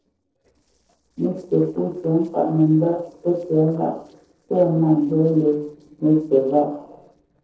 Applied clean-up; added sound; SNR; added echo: neural separator model SepFormer DNS4.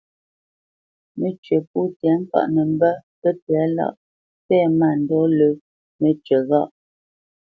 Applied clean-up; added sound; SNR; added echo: none; none; none; none.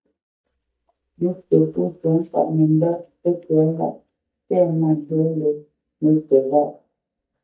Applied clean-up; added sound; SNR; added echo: neural mask model DeepFilterNet 3.